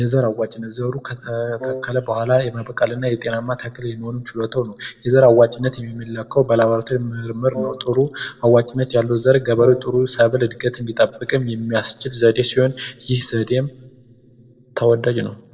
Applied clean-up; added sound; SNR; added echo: neural separator model SepFormer DNS4.